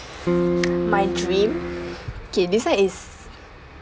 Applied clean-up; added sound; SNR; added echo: none; Electric guitar / Strum; -1 dB; none.